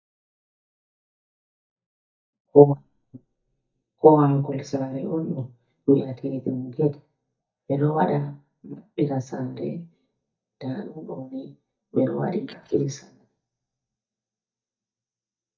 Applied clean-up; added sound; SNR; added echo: neural mask model DeepFilterNet 3.